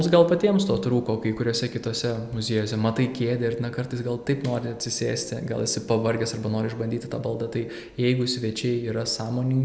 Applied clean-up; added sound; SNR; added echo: none; none; none; none.